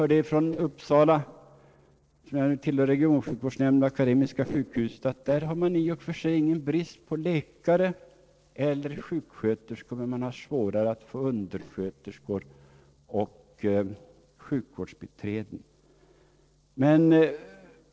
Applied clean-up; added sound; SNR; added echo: neural separator model SepFormer DNS4.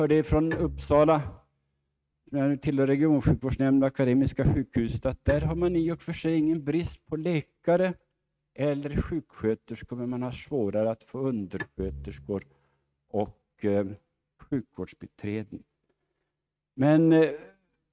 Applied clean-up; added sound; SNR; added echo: neural mask model RNNoise.